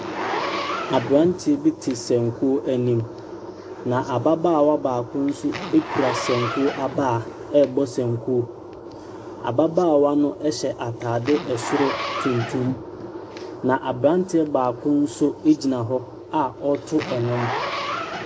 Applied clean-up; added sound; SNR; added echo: none; Zipper (clothing); 11 dB; none.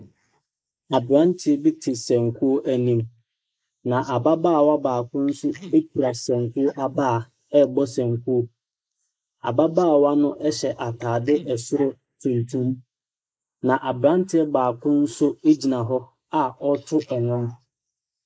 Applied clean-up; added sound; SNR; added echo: neural mask model Resemble Enhance denoiser.